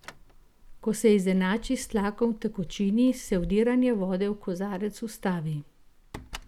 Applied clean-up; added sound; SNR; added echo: none; Keys jangling; 18 dB; none.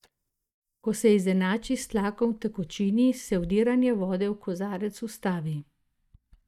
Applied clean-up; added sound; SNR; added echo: neural mask model DeepFilterNet 3.